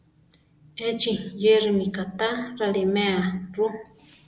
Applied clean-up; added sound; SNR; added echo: none; none; none; none.